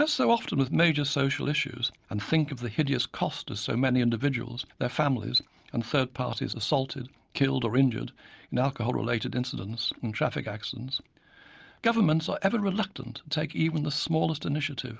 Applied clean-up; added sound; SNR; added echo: none; none; none; none.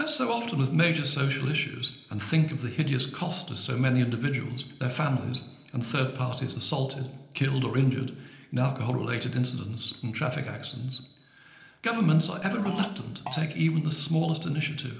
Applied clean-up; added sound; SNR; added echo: none; Fart; 14 dB; reverberation time 0.9 s.